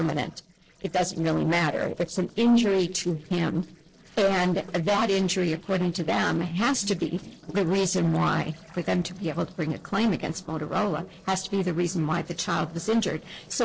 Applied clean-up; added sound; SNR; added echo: neural separator model SepFormer DNS4.